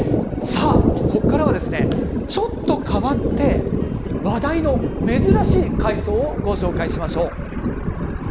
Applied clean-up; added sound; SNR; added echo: none; Thunder; -4 dB; none.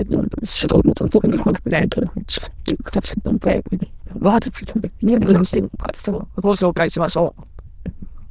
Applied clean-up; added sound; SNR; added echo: neural diffusion model UNIVERSE++.